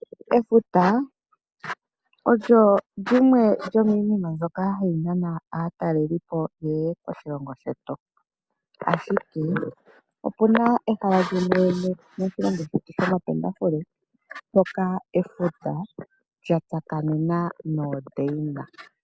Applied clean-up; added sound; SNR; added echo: none; none; none; none.